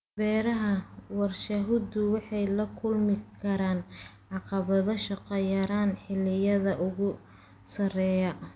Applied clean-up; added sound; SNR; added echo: none; none; none; none.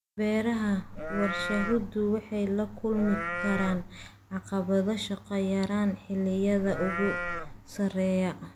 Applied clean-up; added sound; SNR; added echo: none; Livestock, farm animals, working animals; 6 dB; none.